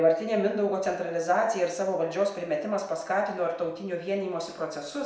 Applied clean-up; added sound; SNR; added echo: neural mask model Resemble Enhance denoiser.